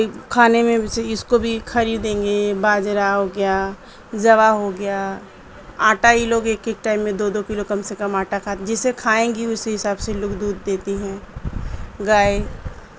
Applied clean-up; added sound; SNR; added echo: none; none; none; none.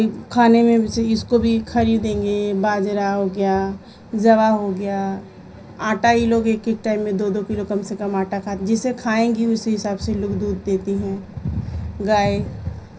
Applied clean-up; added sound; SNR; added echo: none; none; none; reverberation time 0.5 s.